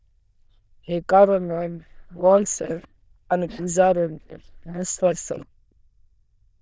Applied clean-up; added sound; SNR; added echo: neural diffusion model UNIVERSE++.